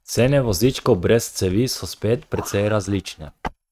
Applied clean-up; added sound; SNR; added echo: neural mask model RNNoise.